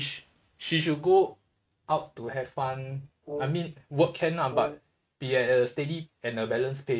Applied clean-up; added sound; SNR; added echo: neural mask model RNNoise.